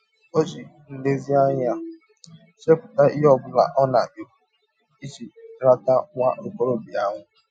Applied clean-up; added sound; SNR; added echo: classical method Wiener filter.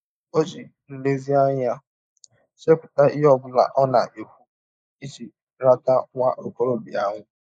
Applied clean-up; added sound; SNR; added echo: neural mask model Resemble Enhance denoiser.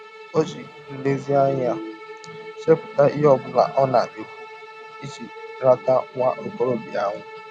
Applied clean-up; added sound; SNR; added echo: none; Bowed string instrument; 17 dB; none.